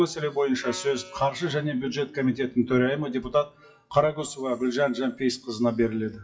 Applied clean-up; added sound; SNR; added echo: classical method WPE with log-MMSE.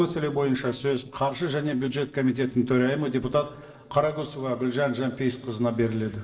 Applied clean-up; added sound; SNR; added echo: neural separator model SepFormer DNS4.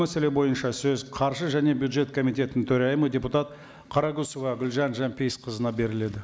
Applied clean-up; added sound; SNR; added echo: none; none; none; none.